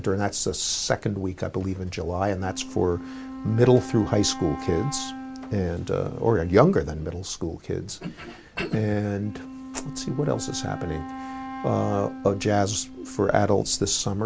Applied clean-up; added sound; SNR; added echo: none; Wind instrument, woodwind instrument; 14 dB; none.